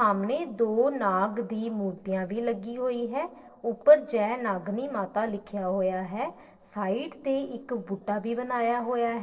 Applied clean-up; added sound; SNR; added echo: neural separator model SepFormer DNS4.